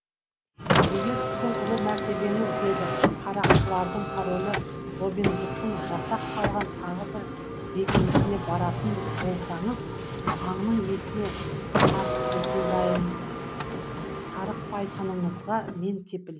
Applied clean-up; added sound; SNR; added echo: none; Car; -3 dB; none.